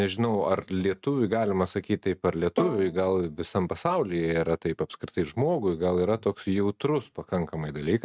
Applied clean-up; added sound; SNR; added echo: neural mask model RNNoise.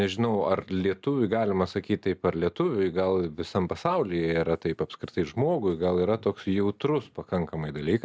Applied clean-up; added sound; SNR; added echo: none; none; none; none.